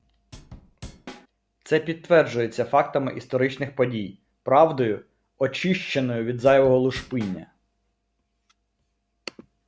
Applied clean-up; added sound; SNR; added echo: none; Drum / Drum kit; 18 dB; none.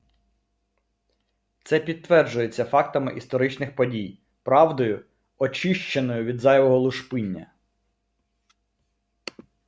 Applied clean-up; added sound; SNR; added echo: none; none; none; none.